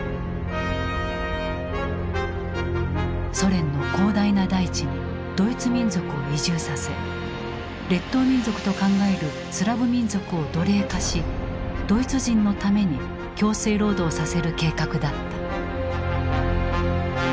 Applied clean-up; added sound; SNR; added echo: none; none; none; none.